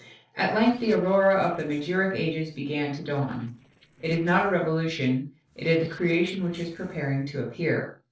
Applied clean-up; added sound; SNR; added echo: neural separator model SepFormer DNS4.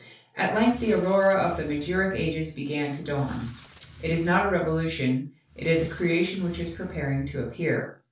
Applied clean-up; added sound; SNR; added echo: none; Squeak; 13 dB; reverberation time 0.3 s.